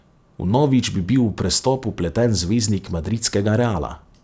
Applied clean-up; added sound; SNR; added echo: none; none; none; none.